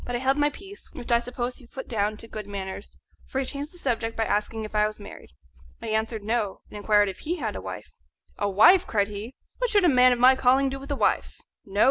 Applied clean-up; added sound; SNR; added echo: none; none; none; none.